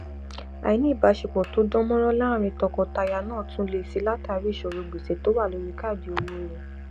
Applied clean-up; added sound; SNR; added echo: none; Musical instrument; 11 dB; none.